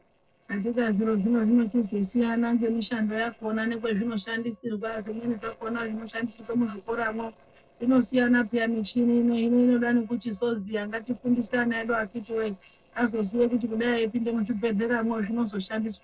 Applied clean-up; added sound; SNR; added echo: neural separator model SepFormer DNS4.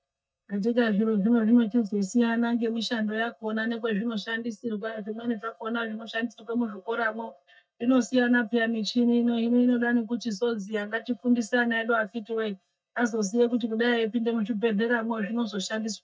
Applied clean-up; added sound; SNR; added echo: neural mask model DeepFilterNet 3.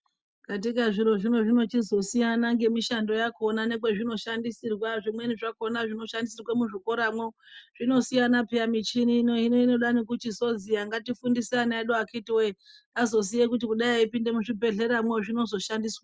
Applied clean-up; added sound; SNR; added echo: none; none; none; none.